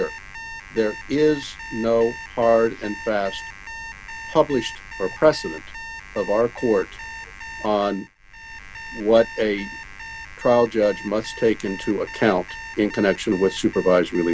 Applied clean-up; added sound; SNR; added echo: none; Alarm; 14 dB; none.